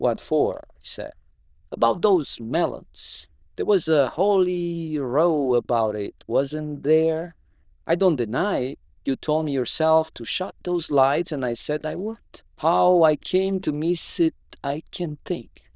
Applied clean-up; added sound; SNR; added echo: neural diffusion model UNIVERSE++.